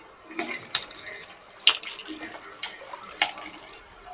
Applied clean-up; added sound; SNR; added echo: none; Bathtub (filling or washing); 17 dB; reverberation time 1.8 s.